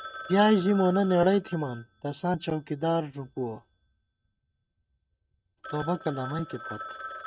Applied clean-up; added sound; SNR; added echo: neural mask model RNNoise.